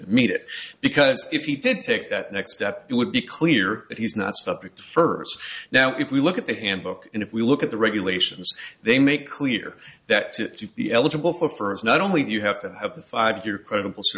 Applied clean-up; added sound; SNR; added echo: none; none; none; none.